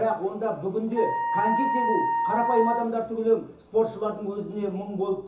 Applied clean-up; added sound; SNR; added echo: none; Wind instrument, woodwind instrument; 1 dB; reverberation time 0.7 s.